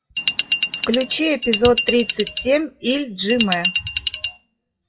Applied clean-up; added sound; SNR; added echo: classical method WPE with log-MMSE.